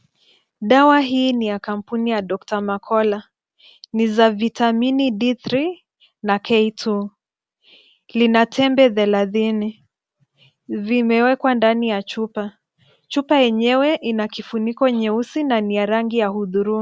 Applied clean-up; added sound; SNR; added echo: none; none; none; none.